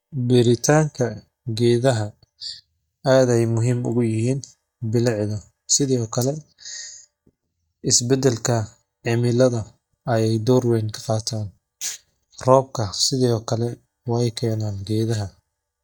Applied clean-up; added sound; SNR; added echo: neural mask model DeepFilterNet 3.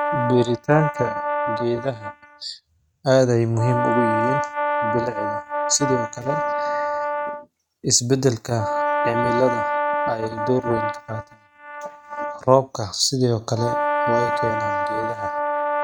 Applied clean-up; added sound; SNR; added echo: neural mask model RNNoise.